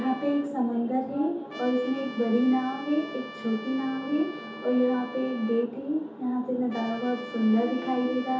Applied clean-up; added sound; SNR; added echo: none; Trumpet; 16 dB; reverberation time 0.5 s.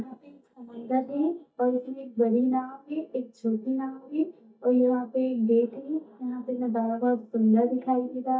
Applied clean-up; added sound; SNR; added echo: neural mask model DeepFilterNet 3.